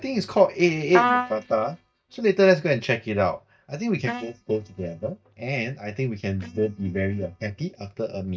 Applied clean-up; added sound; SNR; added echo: neural mask model DeepFilterNet 3.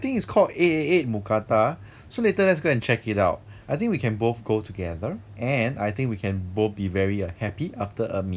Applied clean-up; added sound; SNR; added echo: none; none; none; none.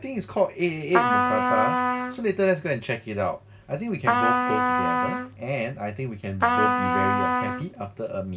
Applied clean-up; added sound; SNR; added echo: none; Trumpet; -3 dB; reverberation time 0.2 s.